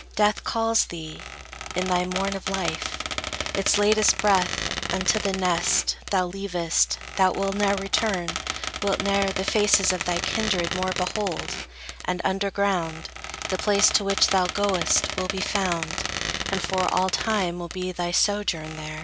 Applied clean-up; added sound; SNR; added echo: none; Squeak; 6 dB; none.